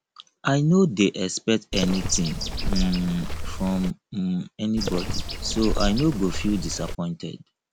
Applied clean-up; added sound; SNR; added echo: none; Bird; 2 dB; none.